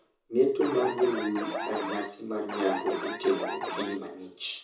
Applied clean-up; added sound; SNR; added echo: none; Alarm; 4 dB; reverberation time 0.7 s.